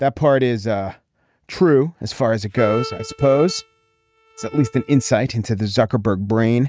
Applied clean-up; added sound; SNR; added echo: neural mask model RNNoise.